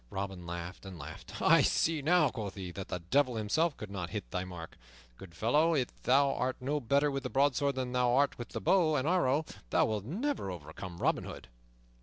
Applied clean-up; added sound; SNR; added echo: none; none; none; none.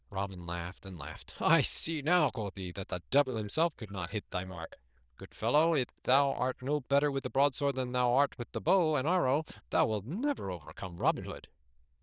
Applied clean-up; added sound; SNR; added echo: neural diffusion model UNIVERSE++.